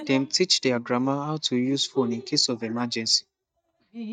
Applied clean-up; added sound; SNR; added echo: neural mask model DeepFilterNet 3.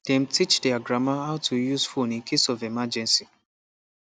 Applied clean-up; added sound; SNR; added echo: none; none; none; none.